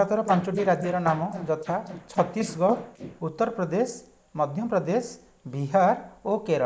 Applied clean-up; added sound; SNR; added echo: neural mask model Resemble Enhance denoiser.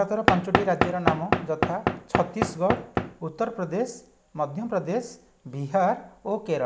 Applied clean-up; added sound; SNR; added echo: none; Knock / Wood; -2 dB; none.